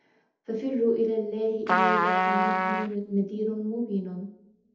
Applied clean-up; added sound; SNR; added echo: none; Trumpet; -3 dB; reverberation time 0.7 s.